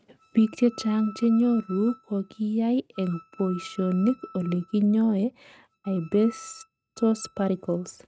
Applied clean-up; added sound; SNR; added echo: neural mask model RNNoise.